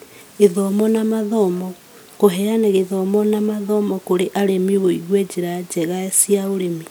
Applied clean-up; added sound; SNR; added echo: none; none; none; none.